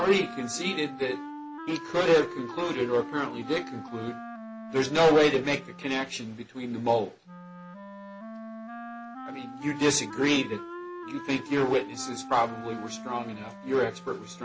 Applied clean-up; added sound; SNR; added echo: none; Wind instrument, woodwind instrument; 12 dB; none.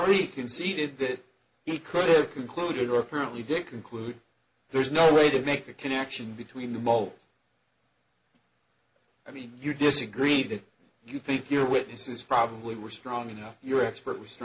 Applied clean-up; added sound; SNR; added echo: none; none; none; none.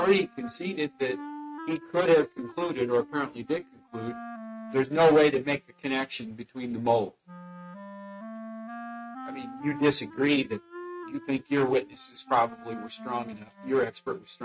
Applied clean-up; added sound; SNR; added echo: neural mask model RNNoise.